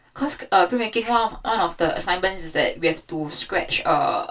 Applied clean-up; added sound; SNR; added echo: none; Zipper (clothing); 19 dB; reverberation time 0.2 s.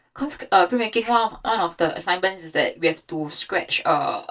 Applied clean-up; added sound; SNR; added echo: neural mask model DeepFilterNet 3.